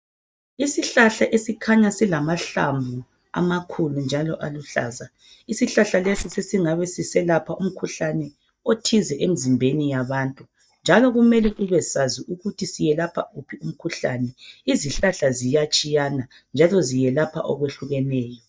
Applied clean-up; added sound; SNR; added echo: neural mask model DeepFilterNet 3.